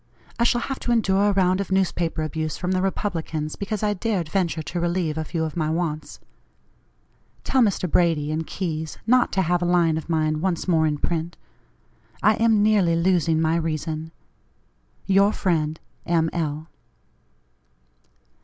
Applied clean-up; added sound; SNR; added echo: none; none; none; none.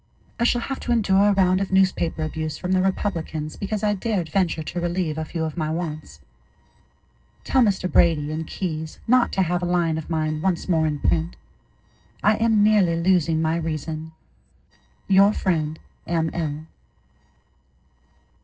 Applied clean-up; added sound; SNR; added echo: neural separator model SepFormer DNS4.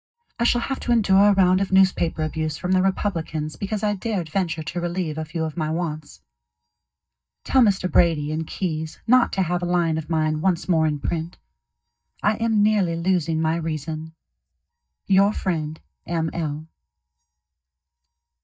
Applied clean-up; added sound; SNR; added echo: neural mask model DeepFilterNet 3.